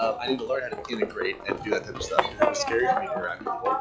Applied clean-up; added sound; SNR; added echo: classical method log-MMSE.